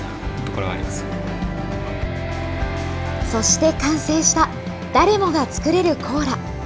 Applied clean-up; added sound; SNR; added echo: none; none; none; none.